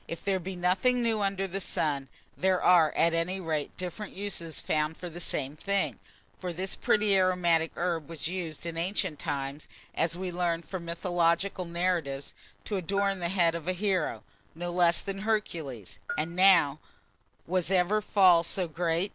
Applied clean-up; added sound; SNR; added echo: none; Bell; 16 dB; none.